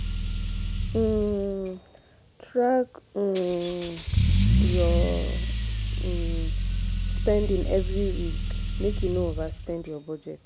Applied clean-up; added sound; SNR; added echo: none; Engine starting / Accelerating, revving, vroom / Car; -2 dB; none.